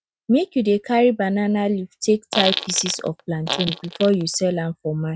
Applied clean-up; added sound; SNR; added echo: neural mask model RNNoise.